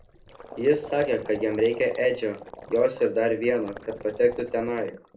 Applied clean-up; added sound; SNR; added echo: none; Gurgling; 17 dB; reverberation time 0.3 s.